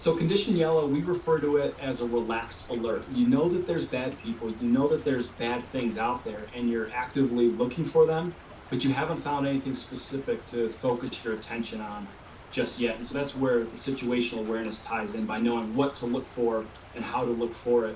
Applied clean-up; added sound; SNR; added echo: none; Stream / Trickle, dribble; 19 dB; reverberation time 0.2 s.